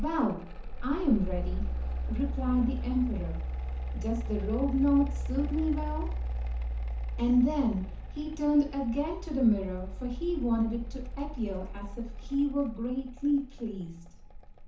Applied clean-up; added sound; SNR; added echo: none; Mechanical fan; 4 dB; reverberation time 0.9 s.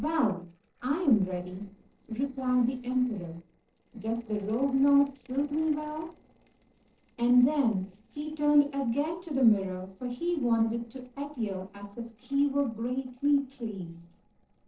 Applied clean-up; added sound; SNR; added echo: neural separator model SepFormer DNS4.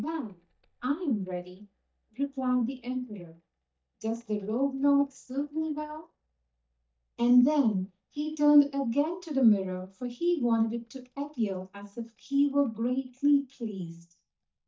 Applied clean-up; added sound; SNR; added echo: neural mask model DeepFilterNet 3.